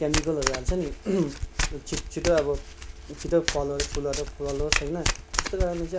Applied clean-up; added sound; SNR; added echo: none; Domestic sounds, home sounds; 2 dB; none.